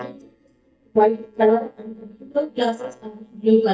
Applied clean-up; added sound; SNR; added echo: neural mask model DeepFilterNet 3.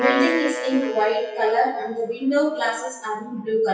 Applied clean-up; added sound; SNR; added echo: classical method WPE with log-MMSE.